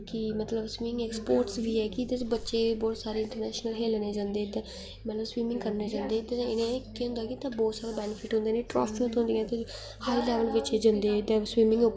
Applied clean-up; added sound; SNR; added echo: none; Bathtub (filling or washing) / Water / Splash, splatter + Vehicle; 19 dB; none.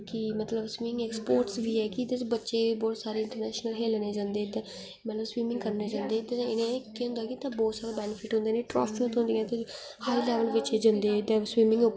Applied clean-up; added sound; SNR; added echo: none; none; none; none.